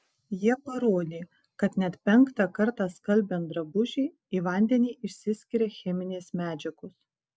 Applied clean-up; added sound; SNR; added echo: none; none; none; none.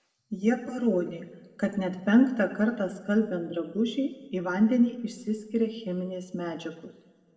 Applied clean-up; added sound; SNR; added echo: none; none; none; reverberation time 1.2 s.